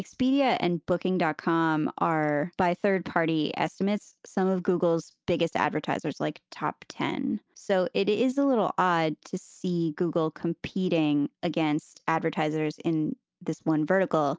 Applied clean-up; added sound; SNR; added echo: none; none; none; none.